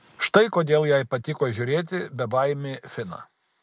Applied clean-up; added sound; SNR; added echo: none; none; none; none.